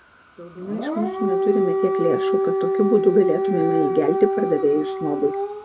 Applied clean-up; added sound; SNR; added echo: none; Siren / Dog; 1 dB; none.